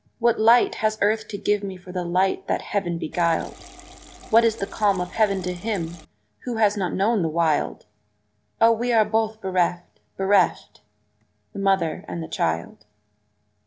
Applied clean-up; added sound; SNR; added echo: none; Liquid; 19 dB; none.